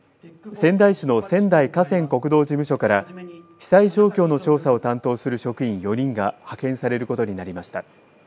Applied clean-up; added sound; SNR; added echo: none; none; none; none.